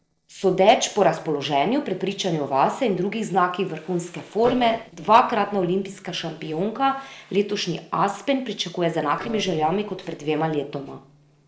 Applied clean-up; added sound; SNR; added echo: neural separator model SepFormer DNS4.